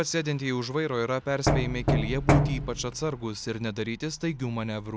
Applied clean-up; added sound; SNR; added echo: none; Knock; -4 dB; none.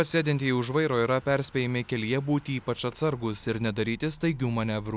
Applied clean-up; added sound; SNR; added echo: none; none; none; none.